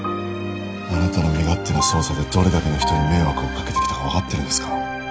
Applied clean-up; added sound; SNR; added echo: none; none; none; none.